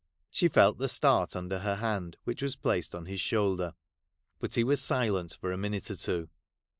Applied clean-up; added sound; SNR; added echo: neural mask model Resemble Enhance denoiser.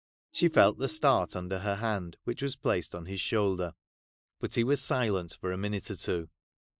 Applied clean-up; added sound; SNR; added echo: neural mask model DeepFilterNet 3.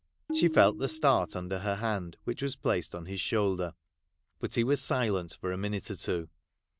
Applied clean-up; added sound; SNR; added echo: none; Tabla; 10 dB; none.